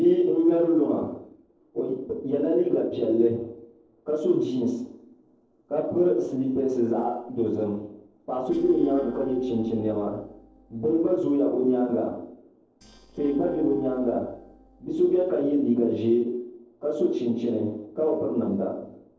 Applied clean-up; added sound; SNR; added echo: neural separator model SepFormer DNS4.